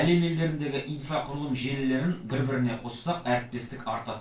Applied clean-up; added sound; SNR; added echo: neural separator model SepFormer DNS4.